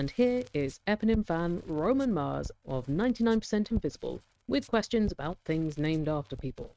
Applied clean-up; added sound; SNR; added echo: neural mask model RNNoise.